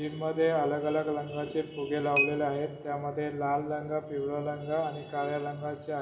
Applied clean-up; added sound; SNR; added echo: none; Chink, clink; 10 dB; reverberation time 1.2 s.